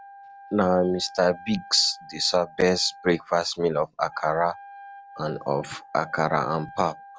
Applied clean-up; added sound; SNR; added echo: none; Wind instrument, woodwind instrument; 19 dB; none.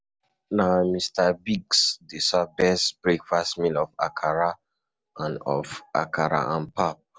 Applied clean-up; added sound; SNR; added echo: none; none; none; none.